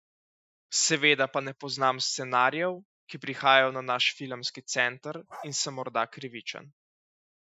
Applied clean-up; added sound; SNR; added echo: classical method Wiener filter.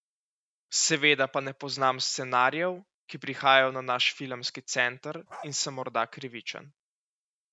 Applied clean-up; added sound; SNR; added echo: none; Bark; 19 dB; none.